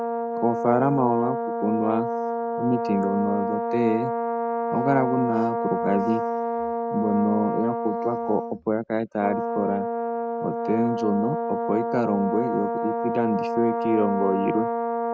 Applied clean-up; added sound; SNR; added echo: none; Brass instrument; 1 dB; none.